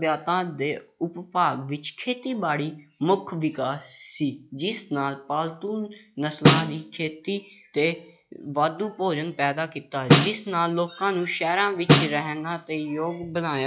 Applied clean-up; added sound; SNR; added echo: classical method log-MMSE.